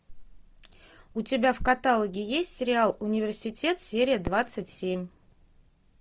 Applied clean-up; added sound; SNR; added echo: none; Fireworks; 20 dB; none.